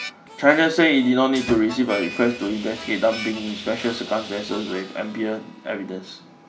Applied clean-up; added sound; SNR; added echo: none; Sawing + Harmonica; 14 dB; none.